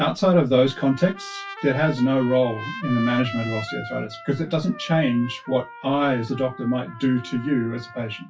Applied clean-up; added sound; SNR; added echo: classical method WPE with log-MMSE.